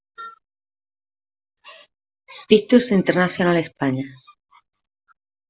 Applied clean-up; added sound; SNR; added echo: none; none; none; none.